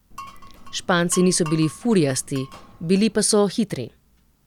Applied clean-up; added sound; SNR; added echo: none; Glass; 18 dB; none.